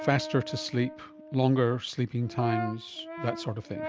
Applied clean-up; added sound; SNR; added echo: none; Brass instrument; 11 dB; none.